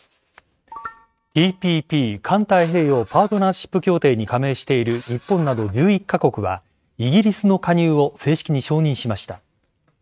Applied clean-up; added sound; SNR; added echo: neural mask model RNNoise.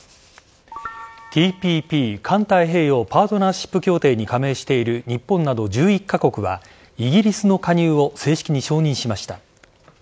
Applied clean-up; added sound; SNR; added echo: none; none; none; none.